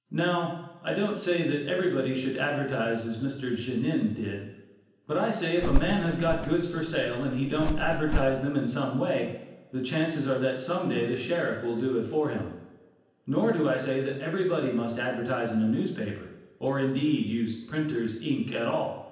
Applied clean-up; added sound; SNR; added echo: none; Bird; 1 dB; reverberation time 0.9 s.